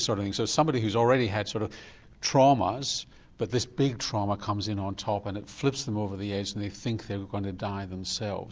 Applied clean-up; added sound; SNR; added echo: none; none; none; none.